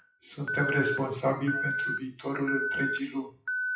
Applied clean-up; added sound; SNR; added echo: classical method WPE with log-MMSE.